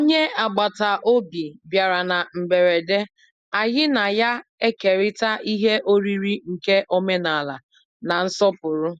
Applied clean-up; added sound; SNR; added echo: none; none; none; none.